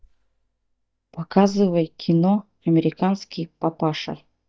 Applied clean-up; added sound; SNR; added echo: neural mask model DeepFilterNet 3.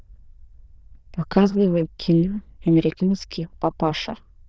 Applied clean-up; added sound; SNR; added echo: neural diffusion model UNIVERSE++.